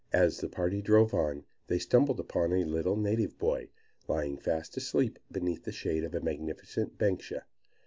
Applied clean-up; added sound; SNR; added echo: none; none; none; none.